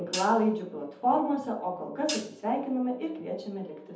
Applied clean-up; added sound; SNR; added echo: none; Hi-hat; 11 dB; reverberation time 0.6 s.